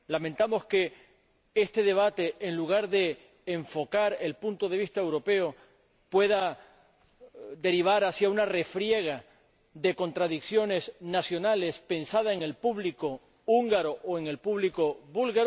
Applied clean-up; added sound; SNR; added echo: none; none; none; none.